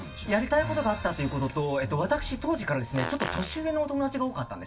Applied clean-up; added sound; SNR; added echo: none; Fart; 12 dB; reverberation time 0.2 s.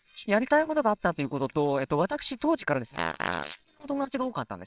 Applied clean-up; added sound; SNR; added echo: neural separator model SepFormer WHAMR!.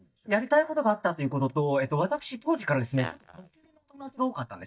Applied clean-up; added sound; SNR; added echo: neural mask model DeepFilterNet 3.